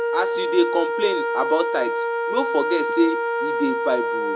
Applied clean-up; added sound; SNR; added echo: none; Wind instrument, woodwind instrument; 0 dB; none.